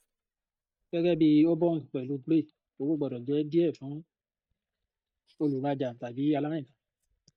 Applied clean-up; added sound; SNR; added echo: neural mask model DeepFilterNet 3.